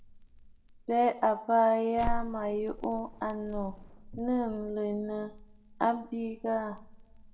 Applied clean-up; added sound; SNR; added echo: none; Crackle; 10 dB; reverberation time 0.5 s.